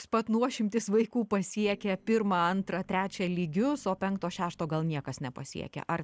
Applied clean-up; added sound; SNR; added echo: neural separator model SepFormer DNS4.